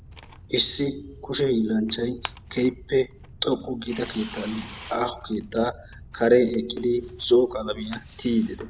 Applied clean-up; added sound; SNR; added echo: none; Tearing; 17 dB; none.